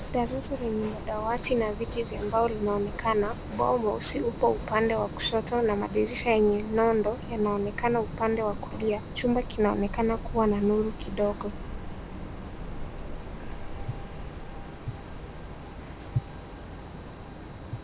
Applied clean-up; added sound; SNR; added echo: none; Train; 8 dB; none.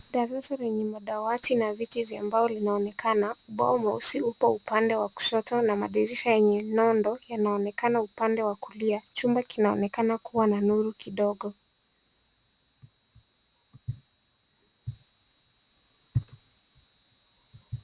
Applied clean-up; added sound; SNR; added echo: none; none; none; none.